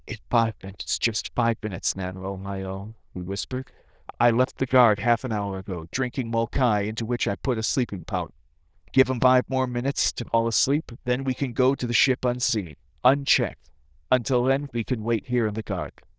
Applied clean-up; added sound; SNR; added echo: neural diffusion model UNIVERSE++.